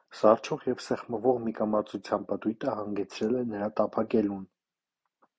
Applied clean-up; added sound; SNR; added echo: none; none; none; none.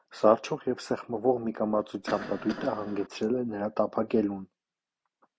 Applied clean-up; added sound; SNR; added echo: none; Cough; 11 dB; none.